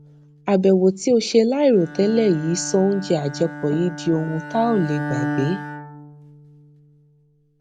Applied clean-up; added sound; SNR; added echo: none; Bowed string instrument; 12 dB; none.